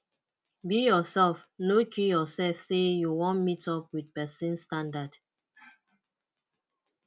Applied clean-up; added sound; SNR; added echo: none; none; none; none.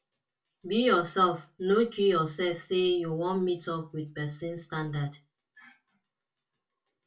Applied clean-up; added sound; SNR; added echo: none; none; none; reverberation time 0.2 s.